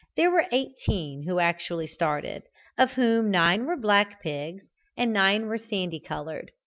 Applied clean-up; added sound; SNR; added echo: none; none; none; none.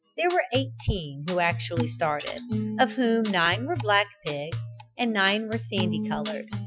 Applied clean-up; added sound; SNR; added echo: classical method Wiener filter.